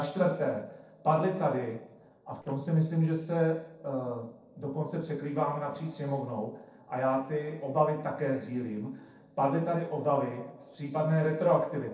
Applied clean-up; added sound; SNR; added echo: neural separator model SepFormer DNS4.